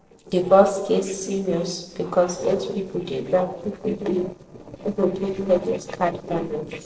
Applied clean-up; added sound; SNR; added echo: neural separator model SepFormer DNS4.